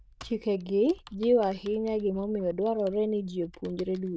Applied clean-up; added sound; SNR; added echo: neural diffusion model UNIVERSE++.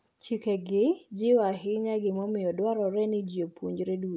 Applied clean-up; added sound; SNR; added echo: none; none; none; none.